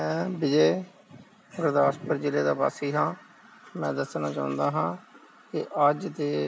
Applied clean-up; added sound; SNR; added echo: none; none; none; none.